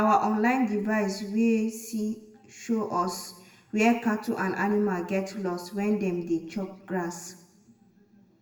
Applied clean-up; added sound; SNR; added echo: none; none; none; reverberation time 0.8 s.